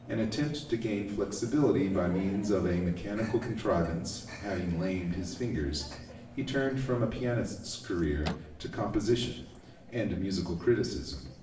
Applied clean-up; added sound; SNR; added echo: none; Microwave oven; 16 dB; reverberation time 0.8 s.